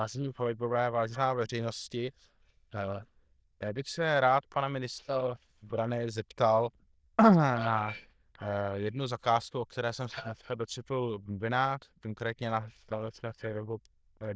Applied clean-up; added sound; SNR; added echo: neural diffusion model UNIVERSE++.